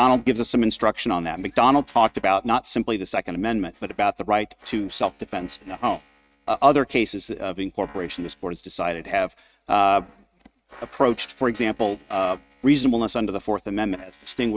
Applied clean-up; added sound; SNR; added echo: neural mask model RNNoise.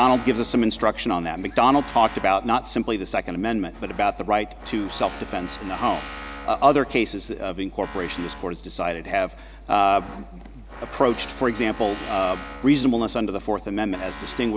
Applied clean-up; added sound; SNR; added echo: none; Tools; 15 dB; none.